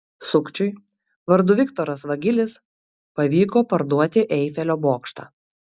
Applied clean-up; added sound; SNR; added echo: none; none; none; none.